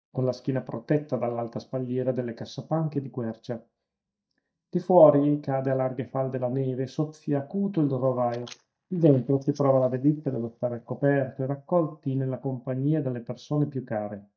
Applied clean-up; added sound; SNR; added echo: neural mask model DeepFilterNet 3.